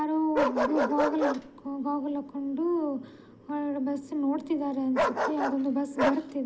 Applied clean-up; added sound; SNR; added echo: none; Bark; 3 dB; none.